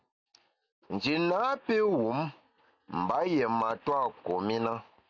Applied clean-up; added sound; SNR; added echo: none; none; none; none.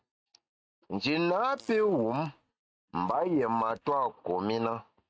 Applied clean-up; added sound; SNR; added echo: neural mask model RNNoise.